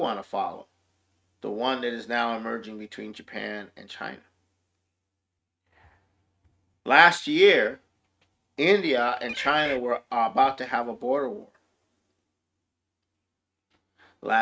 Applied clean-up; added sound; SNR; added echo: neural mask model RNNoise.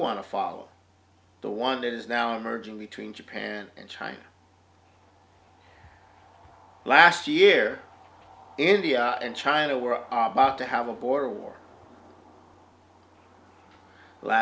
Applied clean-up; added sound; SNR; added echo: none; none; none; none.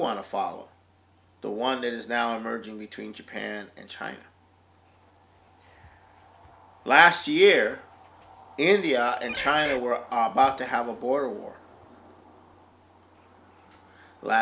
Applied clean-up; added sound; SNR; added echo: none; Bird; 7 dB; none.